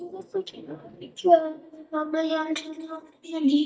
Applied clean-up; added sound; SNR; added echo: neural mask model DeepFilterNet 3.